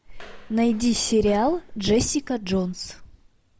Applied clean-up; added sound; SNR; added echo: none; Walk, footsteps; 16 dB; none.